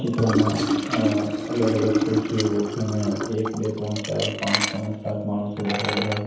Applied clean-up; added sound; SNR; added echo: none; Liquid; 2 dB; reverberation time 0.9 s.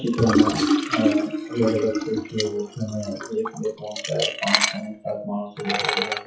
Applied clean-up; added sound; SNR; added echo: classical method WPE with log-MMSE.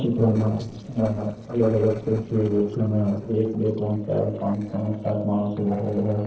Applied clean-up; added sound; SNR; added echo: neural separator model SepFormer DNS4.